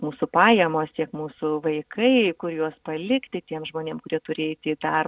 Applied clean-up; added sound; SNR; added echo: none; none; none; none.